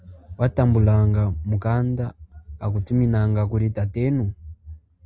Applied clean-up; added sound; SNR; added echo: none; none; none; none.